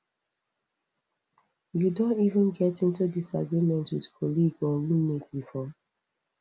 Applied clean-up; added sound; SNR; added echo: none; none; none; none.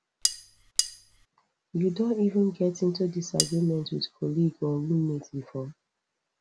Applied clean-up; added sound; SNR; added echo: none; Cutlery, silverware; 1 dB; none.